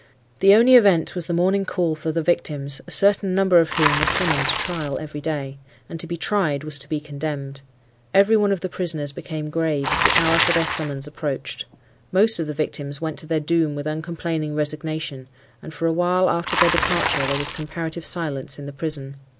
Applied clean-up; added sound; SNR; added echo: none; Bicycle; 7 dB; none.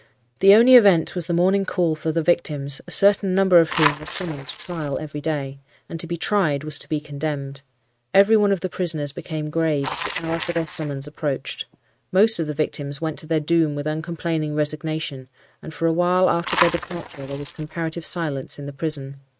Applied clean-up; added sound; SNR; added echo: neural mask model RNNoise.